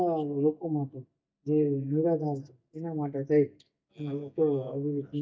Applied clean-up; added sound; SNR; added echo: neural mask model DeepFilterNet 3.